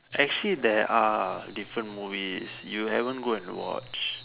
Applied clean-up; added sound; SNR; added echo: none; none; none; none.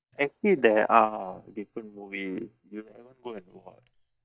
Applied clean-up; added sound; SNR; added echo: neural mask model DeepFilterNet 3.